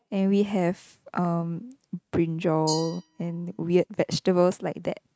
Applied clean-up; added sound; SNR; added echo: neural mask model RNNoise.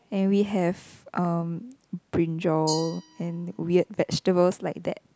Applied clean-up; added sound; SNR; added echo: none; Glass; 19 dB; none.